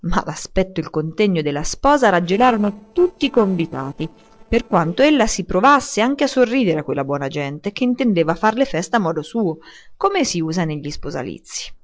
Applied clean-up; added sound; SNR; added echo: neural separator model SepFormer DNS4.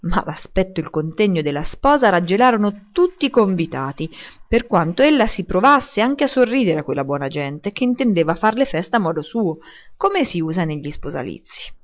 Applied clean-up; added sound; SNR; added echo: neural mask model Resemble Enhance denoiser.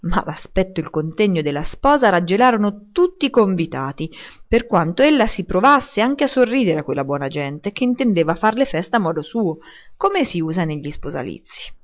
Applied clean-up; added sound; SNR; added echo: none; none; none; none.